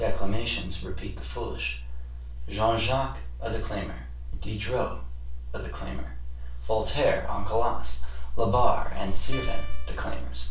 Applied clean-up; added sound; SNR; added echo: none; Guitar; 17 dB; reverberation time 0.3 s.